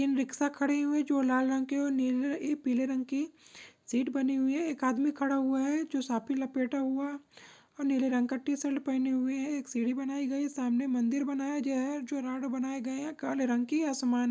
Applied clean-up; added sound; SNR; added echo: none; none; none; none.